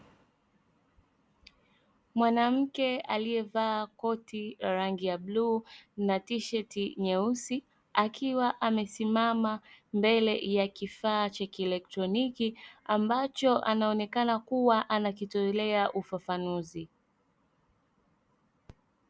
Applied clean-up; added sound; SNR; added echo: none; none; none; none.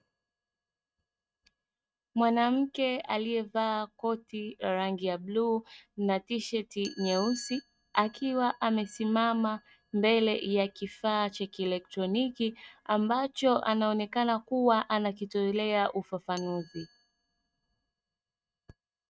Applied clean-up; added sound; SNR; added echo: neural mask model RNNoise.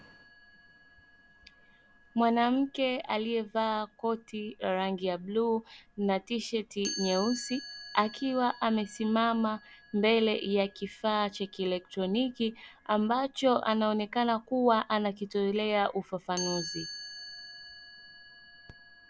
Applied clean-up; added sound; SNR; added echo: none; Chime; 17 dB; none.